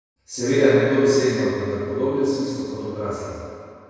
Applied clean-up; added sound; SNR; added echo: none; none; none; reverberation time 2.2 s.